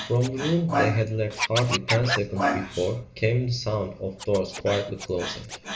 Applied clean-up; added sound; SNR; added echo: none; Scratching (performance technique); 5 dB; reverberation time 0.6 s.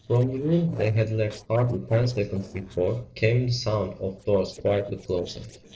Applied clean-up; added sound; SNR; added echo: neural separator model SepFormer DNS4.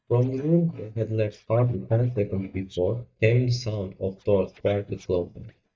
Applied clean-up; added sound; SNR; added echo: neural mask model DeepFilterNet 3.